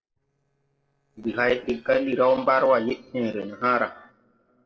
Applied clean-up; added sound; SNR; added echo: neural separator model SepFormer DNS4.